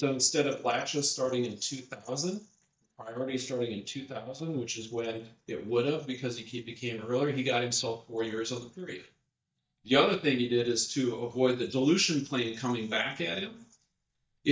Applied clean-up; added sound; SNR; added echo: neural mask model DeepFilterNet 3.